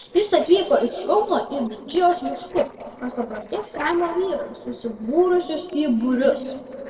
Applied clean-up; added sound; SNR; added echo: neural separator model SepFormer DNS4.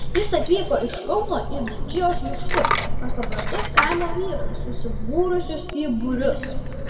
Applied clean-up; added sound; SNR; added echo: none; Coin (dropping); -1 dB; reverberation time 2.0 s.